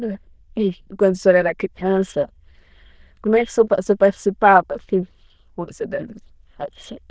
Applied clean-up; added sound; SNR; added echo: neural diffusion model UNIVERSE++.